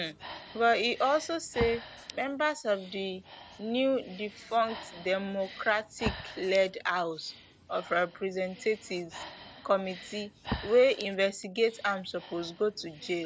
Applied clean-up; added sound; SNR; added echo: none; Breathing; 14 dB; none.